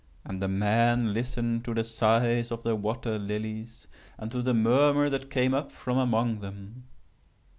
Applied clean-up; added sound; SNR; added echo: none; none; none; none.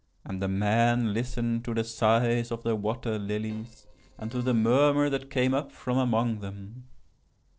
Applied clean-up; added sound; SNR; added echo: neural separator model SepFormer DNS4.